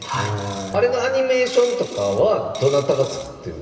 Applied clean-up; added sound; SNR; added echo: none; Coin (dropping); 18 dB; reverberation time 2.3 s.